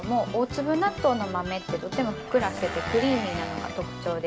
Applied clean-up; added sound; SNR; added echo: none; Engine; 11 dB; none.